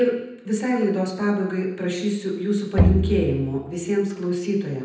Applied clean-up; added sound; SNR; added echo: none; Bowed string instrument; 0 dB; reverberation time 0.9 s.